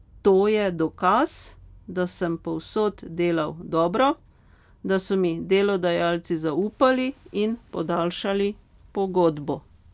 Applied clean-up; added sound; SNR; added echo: none; none; none; none.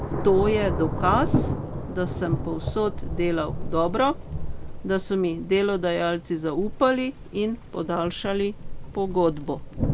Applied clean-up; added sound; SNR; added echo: none; Thunder / Rain; 4 dB; none.